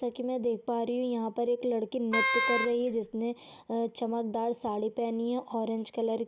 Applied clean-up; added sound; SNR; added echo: none; Wind instrument, woodwind instrument; 0 dB; none.